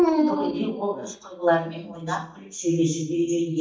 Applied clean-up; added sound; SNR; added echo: neural mask model DeepFilterNet 3.